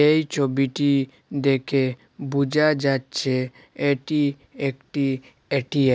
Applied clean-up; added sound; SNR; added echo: none; none; none; none.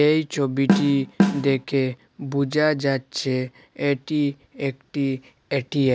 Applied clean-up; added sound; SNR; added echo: none; Snare drum; -2 dB; none.